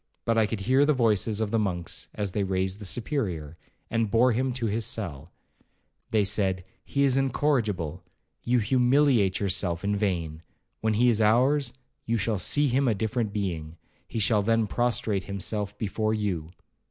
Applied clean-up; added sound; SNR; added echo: none; none; none; none.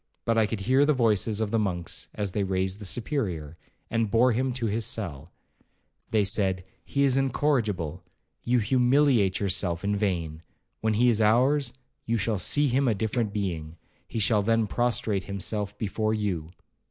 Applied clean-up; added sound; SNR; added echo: neural mask model Resemble Enhance denoiser.